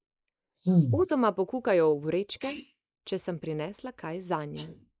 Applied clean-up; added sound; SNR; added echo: neural mask model Resemble Enhance denoiser.